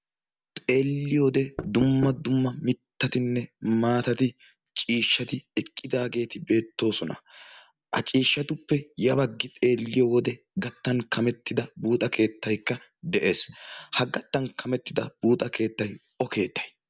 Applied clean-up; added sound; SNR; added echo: none; Knock; 8 dB; none.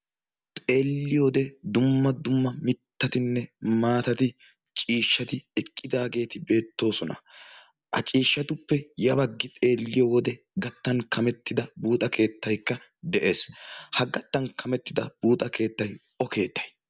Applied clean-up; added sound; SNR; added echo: none; none; none; none.